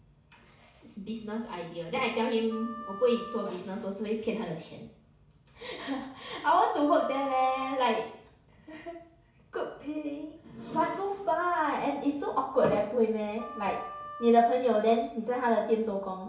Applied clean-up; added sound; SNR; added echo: none; Wind instrument, woodwind instrument; 15 dB; reverberation time 0.6 s.